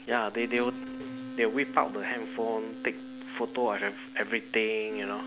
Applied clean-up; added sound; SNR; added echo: none; Wind instrument, woodwind instrument; 10 dB; none.